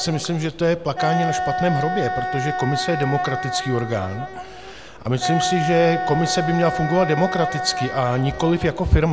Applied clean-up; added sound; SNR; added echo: none; Wind instrument, woodwind instrument; 5 dB; none.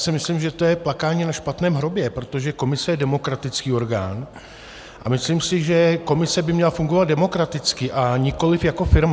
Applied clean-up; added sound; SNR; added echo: none; none; none; none.